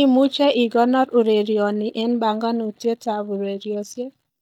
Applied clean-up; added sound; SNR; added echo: neural mask model DeepFilterNet 3.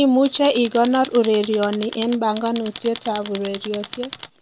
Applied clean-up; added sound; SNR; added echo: none; Tools; 12 dB; none.